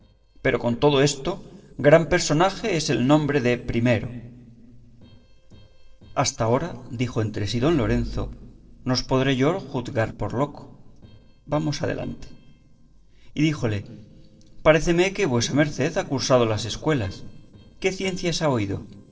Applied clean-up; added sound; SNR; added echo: neural separator model SepFormer DNS4.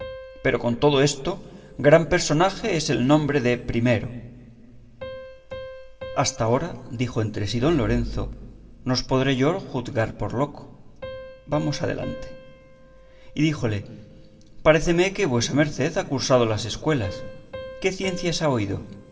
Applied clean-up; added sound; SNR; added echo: none; Piano; 19 dB; reverberation time 1.7 s.